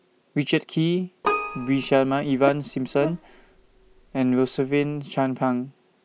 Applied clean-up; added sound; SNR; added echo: none; Keyboard (musical) + Buzz; 8 dB; none.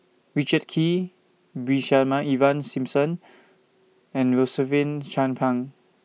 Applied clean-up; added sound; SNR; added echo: none; none; none; none.